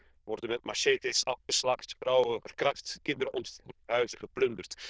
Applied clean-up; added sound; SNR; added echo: neural diffusion model UNIVERSE++.